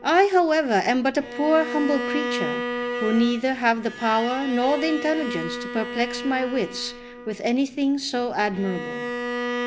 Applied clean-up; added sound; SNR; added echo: none; Bowed string instrument; 8 dB; none.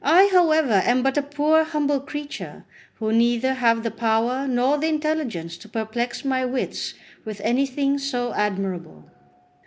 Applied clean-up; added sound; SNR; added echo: none; none; none; none.